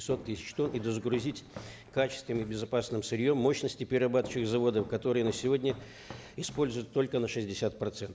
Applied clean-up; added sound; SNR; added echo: none; Walk, footsteps; 17 dB; none.